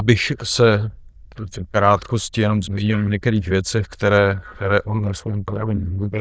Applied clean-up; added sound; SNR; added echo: neural diffusion model UNIVERSE++.